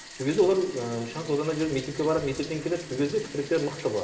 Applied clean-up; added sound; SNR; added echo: none; Bathtub (filling or washing); 16 dB; reverberation time 2.5 s.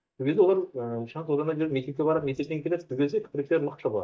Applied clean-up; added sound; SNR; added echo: neural mask model DeepFilterNet 3.